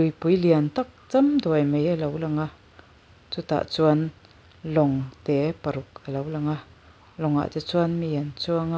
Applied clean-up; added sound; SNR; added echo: none; none; none; none.